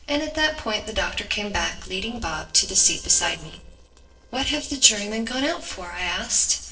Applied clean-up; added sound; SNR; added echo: neural separator model SepFormer DNS4.